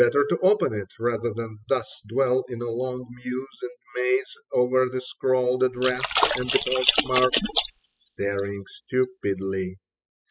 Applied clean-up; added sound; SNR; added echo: classical method spectral subtraction.